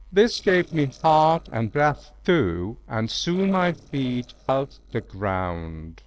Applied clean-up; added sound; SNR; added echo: neural separator model SepFormer DNS4.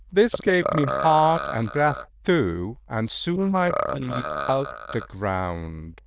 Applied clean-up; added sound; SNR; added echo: neural diffusion model UNIVERSE++.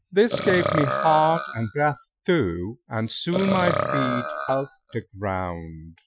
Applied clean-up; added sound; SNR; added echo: classical method Wiener filter.